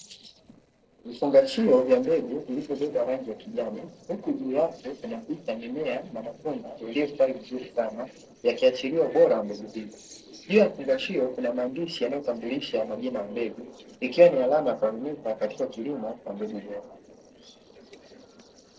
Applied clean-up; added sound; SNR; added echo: neural separator model SepFormer DNS4.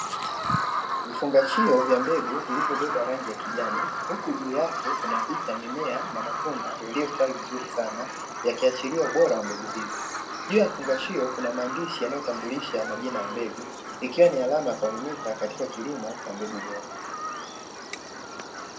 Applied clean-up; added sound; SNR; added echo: none; Bird vocalization, bird call, bird song; 4 dB; reverberation time 0.2 s.